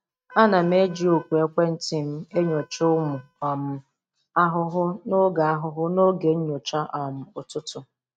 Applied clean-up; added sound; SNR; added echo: neural mask model RNNoise.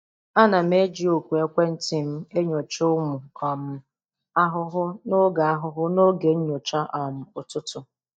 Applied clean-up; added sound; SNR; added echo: neural mask model DeepFilterNet 3.